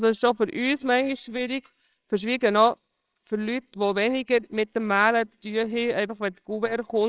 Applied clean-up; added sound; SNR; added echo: neural separator model SepFormer WHAMR!.